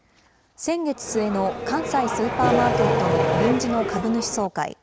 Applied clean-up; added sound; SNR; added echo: none; Accelerating, revving, vroom; -1 dB; none.